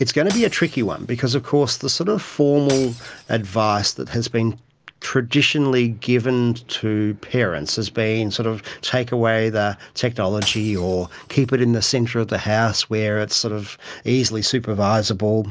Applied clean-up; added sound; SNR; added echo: none; Shatter / Crushing; 19 dB; none.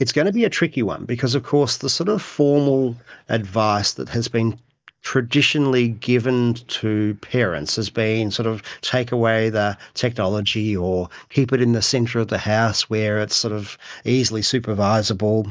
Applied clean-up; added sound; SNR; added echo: neural mask model DeepFilterNet 3.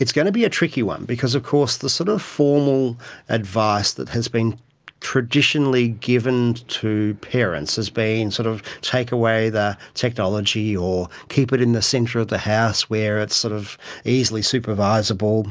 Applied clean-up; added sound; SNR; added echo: none; none; none; none.